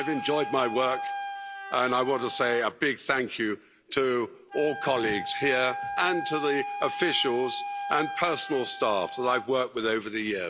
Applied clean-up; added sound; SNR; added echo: none; Wind instrument, woodwind instrument; 9 dB; none.